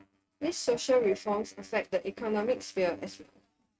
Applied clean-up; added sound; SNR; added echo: neural mask model RNNoise.